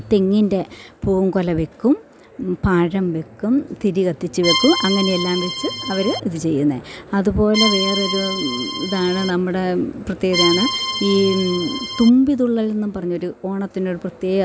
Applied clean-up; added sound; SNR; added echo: none; Accordion; 4 dB; none.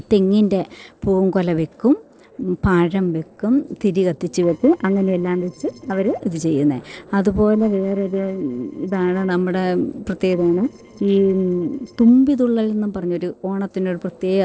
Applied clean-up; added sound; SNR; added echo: neural separator model SepFormer DNS4.